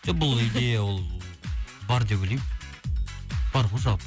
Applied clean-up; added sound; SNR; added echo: none; none; none; none.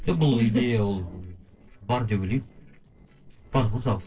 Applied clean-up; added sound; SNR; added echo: neural separator model SepFormer DNS4.